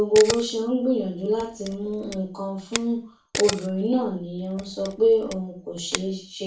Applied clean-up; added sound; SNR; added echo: none; Camera; 12 dB; reverberation time 0.3 s.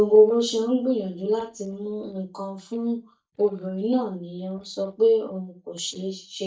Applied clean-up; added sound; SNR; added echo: neural mask model DeepFilterNet 3.